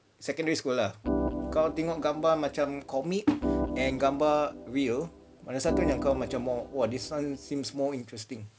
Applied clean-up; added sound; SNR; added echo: none; Organ; 5 dB; none.